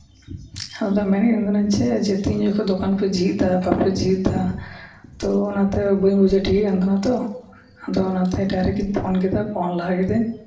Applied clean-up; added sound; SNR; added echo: none; Run; 16 dB; reverberation time 0.9 s.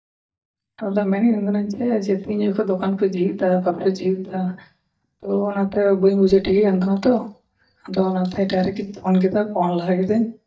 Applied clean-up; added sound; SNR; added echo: neural mask model DeepFilterNet 3.